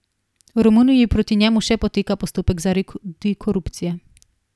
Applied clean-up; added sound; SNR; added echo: none; none; none; none.